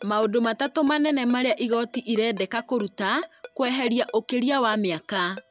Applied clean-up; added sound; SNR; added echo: none; Ringtone; 19 dB; none.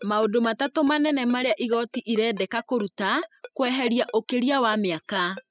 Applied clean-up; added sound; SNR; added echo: classical method spectral subtraction.